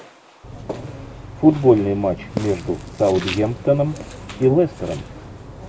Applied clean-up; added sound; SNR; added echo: none; Walk, footsteps; 16 dB; none.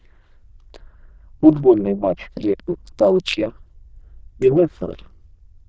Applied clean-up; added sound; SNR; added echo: neural diffusion model UNIVERSE++.